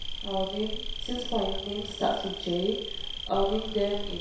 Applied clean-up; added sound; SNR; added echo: none; Insect; 4 dB; reverberation time 0.7 s.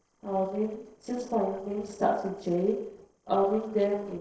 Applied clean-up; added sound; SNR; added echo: neural separator model SepFormer DNS4.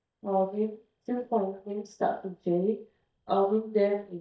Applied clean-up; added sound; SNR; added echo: neural mask model DeepFilterNet 3.